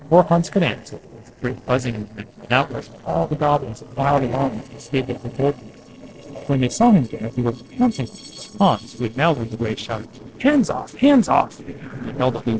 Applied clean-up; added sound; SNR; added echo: neural separator model SepFormer DNS4.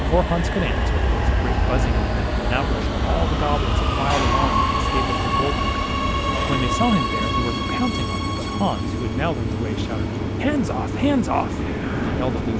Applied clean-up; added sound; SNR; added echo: none; Subway, metro, underground; -5 dB; none.